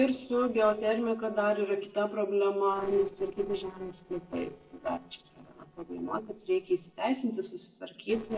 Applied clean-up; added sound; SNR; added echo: neural separator model SepFormer DNS4.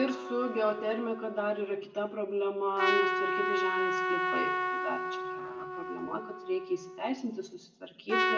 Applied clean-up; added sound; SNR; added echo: none; Trumpet; 0 dB; reverberation time 0.6 s.